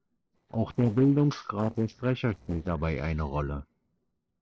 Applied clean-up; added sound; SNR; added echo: neural separator model SepFormer DNS4.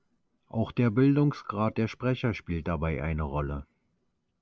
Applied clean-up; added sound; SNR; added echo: none; none; none; none.